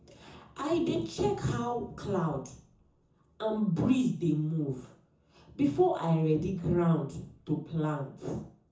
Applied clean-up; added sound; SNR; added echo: none; none; none; reverberation time 0.5 s.